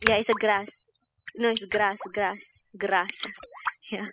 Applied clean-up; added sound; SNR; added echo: classical method spectral subtraction.